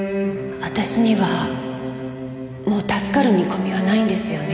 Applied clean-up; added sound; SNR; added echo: none; none; none; none.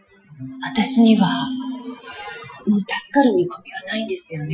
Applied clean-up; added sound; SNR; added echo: classical method Wiener filter.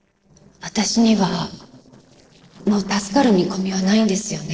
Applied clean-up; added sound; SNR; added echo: neural separator model SepFormer DNS4.